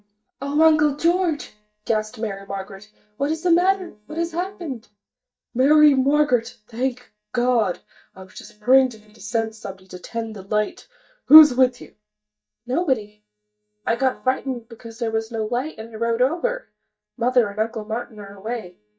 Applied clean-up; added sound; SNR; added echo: neural mask model DeepFilterNet 3.